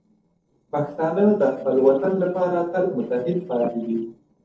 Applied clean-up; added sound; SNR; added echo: neural separator model SepFormer DNS4.